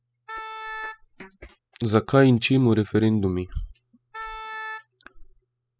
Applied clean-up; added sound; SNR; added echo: classical method spectral subtraction.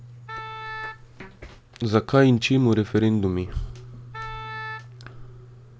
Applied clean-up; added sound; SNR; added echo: none; Wind instrument, woodwind instrument; 12 dB; none.